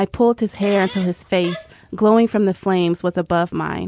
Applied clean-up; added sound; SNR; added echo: none; Fart; 17 dB; none.